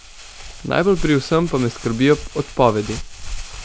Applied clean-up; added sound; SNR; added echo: none; Crumpling, crinkling; 11 dB; none.